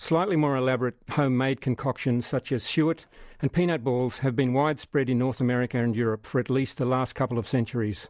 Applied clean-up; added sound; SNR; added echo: none; none; none; none.